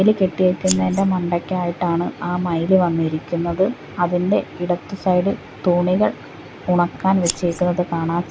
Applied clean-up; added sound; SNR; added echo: none; Scissors; 9 dB; none.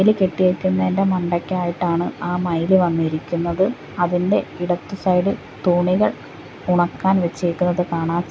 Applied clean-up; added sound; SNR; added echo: none; none; none; none.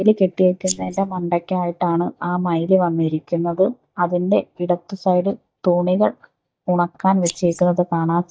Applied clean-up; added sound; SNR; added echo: neural mask model DeepFilterNet 3.